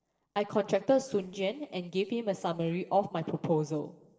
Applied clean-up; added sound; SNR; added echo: neural separator model SepFormer DNS4.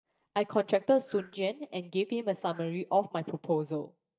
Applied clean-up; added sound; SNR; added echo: neural mask model DeepFilterNet 3.